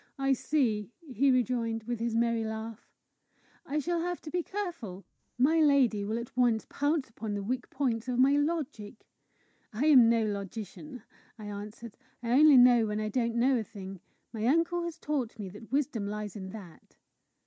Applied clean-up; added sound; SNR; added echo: none; none; none; none.